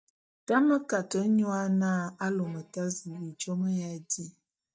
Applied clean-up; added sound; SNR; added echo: neural mask model DeepFilterNet 3.